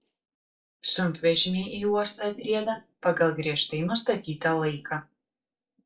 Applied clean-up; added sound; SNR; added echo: neural mask model DeepFilterNet 3.